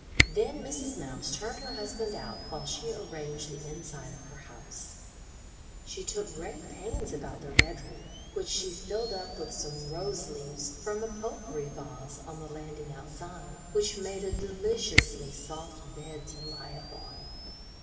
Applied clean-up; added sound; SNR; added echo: none; Camera; -1 dB; reverberation time 2.8 s.